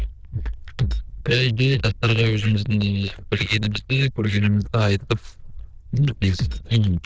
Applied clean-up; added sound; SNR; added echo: neural diffusion model UNIVERSE++.